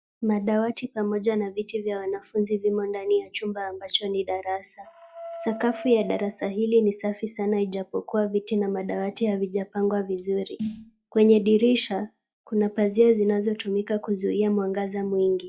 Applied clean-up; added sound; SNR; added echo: classical method log-MMSE.